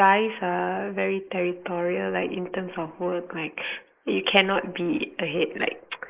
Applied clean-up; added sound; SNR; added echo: neural mask model Resemble Enhance denoiser.